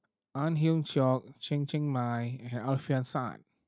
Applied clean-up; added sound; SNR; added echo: neural mask model DeepFilterNet 3.